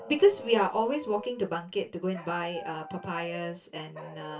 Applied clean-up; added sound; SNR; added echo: none; Dog; 16 dB; reverberation time 0.2 s.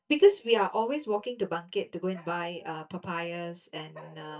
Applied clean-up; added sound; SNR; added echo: neural mask model DeepFilterNet 3.